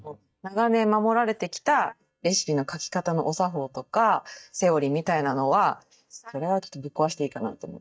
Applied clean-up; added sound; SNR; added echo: neural mask model DeepFilterNet 3.